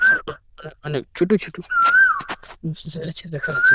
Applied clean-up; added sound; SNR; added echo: neural diffusion model UNIVERSE++.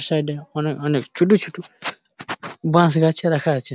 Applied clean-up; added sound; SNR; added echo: none; none; none; none.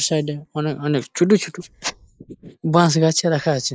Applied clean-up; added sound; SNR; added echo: neural mask model Resemble Enhance denoiser.